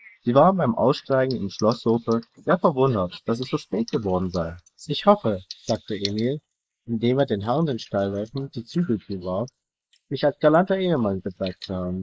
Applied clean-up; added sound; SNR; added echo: neural mask model Resemble Enhance denoiser.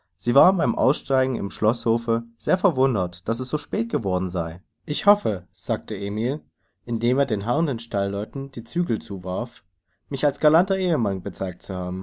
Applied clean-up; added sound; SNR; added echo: none; none; none; none.